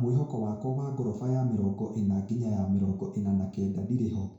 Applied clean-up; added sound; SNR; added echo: none; none; none; reverberation time 0.6 s.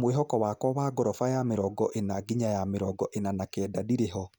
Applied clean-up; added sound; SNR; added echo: none; none; none; none.